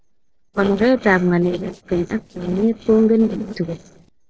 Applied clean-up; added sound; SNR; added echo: neural separator model SepFormer DNS4.